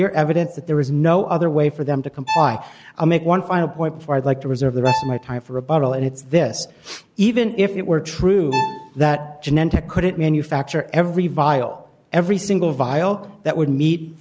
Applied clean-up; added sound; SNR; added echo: none; Bowed string instrument; 9 dB; none.